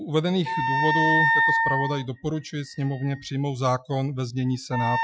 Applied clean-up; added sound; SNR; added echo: classical method Wiener filter.